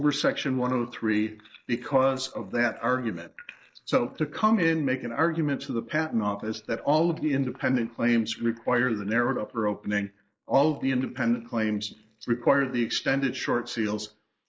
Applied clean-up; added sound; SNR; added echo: neural mask model Resemble Enhance denoiser.